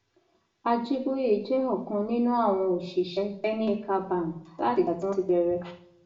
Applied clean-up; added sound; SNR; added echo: none; none; none; reverberation time 0.5 s.